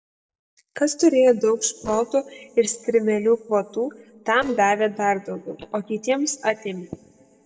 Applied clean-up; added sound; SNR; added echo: neural separator model SepFormer DNS4.